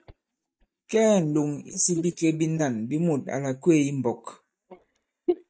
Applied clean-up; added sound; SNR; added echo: neural mask model DeepFilterNet 3.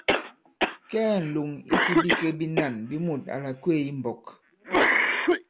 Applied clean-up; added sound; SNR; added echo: none; Cough; -2 dB; none.